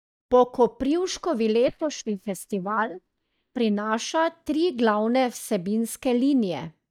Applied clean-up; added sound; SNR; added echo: neural mask model DeepFilterNet 3.